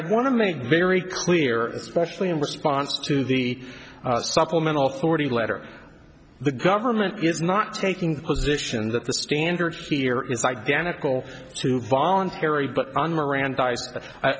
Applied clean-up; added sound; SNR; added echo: none; none; none; none.